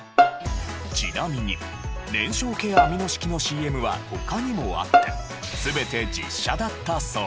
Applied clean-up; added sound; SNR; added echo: none; Bowed string instrument; -1 dB; none.